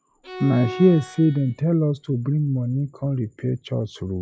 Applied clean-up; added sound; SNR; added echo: classical method log-MMSE.